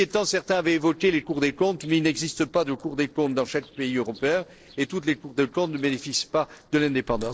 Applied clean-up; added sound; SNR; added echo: neural separator model SepFormer DNS4.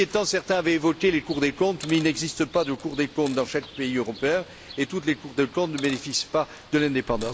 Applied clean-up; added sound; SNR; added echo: none; Bird + Coin (dropping); 19 dB; none.